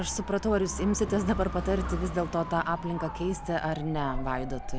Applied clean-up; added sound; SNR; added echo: none; Motorcycle / Dog; 6 dB; none.